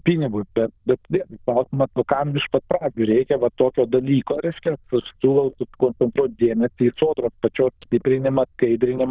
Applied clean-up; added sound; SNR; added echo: neural diffusion model UNIVERSE++.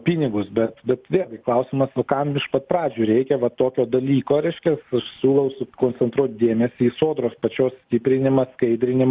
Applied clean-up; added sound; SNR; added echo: none; none; none; none.